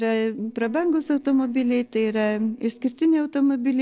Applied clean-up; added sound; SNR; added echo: neural separator model SepFormer DNS4.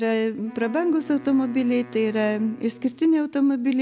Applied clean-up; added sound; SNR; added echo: none; Wind instrument, woodwind instrument; 20 dB; none.